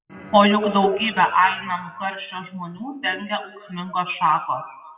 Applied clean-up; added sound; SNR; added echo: classical method WPE with log-MMSE.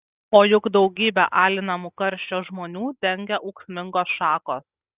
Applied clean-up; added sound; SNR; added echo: none; none; none; none.